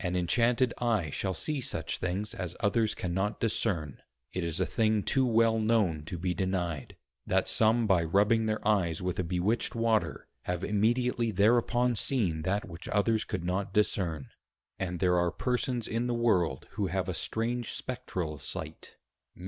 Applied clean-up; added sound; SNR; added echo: neural mask model Resemble Enhance denoiser.